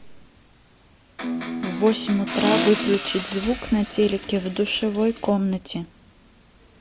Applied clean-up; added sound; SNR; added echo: none; Accelerating, revving, vroom + Electric guitar; 5 dB; none.